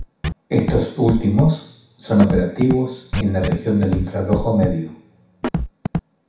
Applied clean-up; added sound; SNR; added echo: none; Scratching (performance technique); 6 dB; reverberation time 0.7 s.